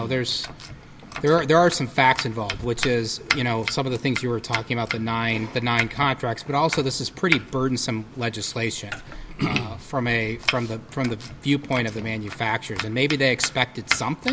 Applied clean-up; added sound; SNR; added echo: none; Domestic sounds, home sounds; 9 dB; none.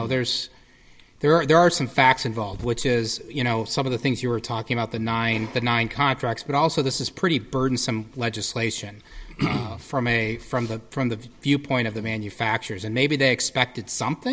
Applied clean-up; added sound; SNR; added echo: none; none; none; none.